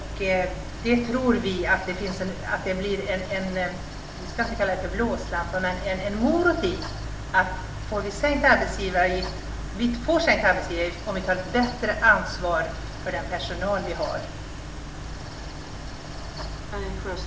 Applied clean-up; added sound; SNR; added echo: none; Mechanical fan; 9 dB; reverberation time 0.5 s.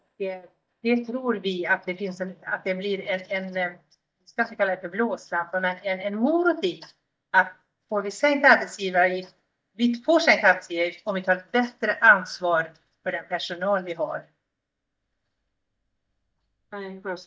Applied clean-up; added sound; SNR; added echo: neural mask model DeepFilterNet 3.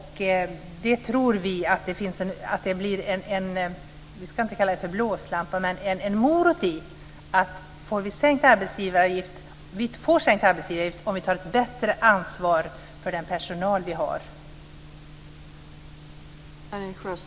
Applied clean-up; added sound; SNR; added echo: none; none; none; none.